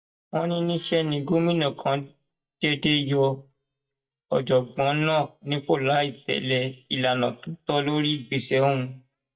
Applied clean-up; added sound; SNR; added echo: neural mask model DeepFilterNet 3.